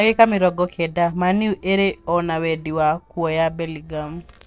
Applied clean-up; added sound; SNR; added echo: neural separator model SepFormer DNS4.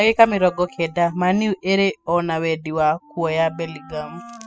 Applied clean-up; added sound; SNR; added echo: classical method spectral subtraction.